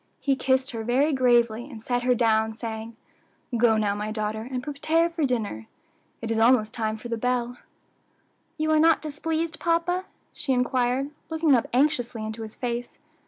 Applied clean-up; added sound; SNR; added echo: none; none; none; none.